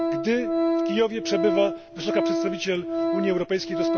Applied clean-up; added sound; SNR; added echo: none; Organ; -1 dB; none.